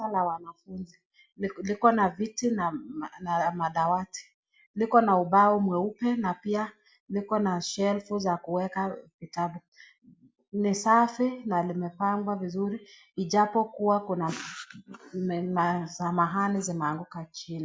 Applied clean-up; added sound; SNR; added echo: none; none; none; none.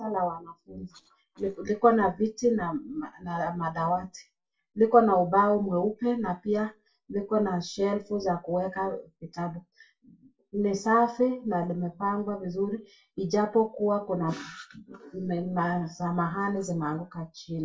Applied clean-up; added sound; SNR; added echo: neural separator model SepFormer DNS4.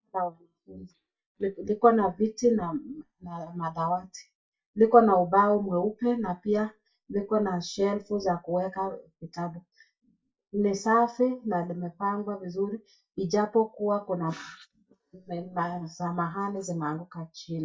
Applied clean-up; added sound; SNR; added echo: neural mask model DeepFilterNet 3.